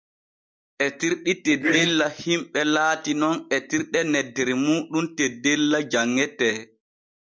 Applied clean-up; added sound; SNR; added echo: neural mask model Resemble Enhance denoiser.